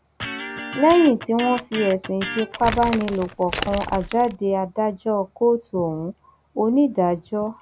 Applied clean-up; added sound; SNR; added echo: none; Electric guitar + Crumpling, crinkling; 9 dB; none.